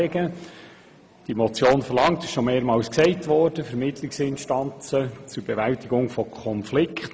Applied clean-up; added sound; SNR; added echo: none; none; none; none.